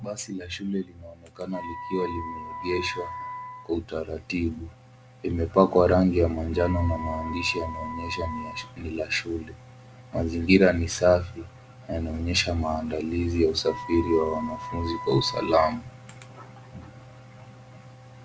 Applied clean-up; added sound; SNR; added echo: none; Wind instrument, woodwind instrument; 11 dB; none.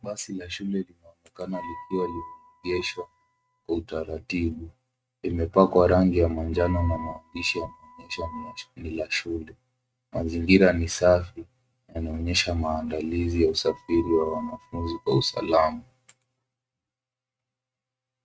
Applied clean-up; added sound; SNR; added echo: neural mask model RNNoise.